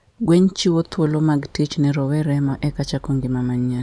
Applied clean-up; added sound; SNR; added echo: none; none; none; none.